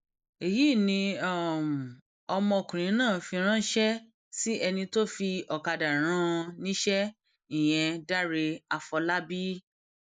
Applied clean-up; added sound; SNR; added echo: neural mask model Resemble Enhance denoiser.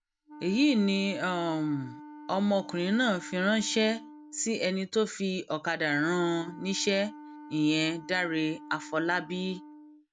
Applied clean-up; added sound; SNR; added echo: none; Wind instrument, woodwind instrument; 17 dB; none.